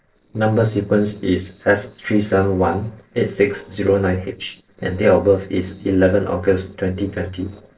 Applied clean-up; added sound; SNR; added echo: neural separator model SepFormer DNS4.